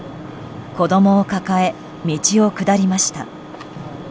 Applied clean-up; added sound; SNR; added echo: none; none; none; none.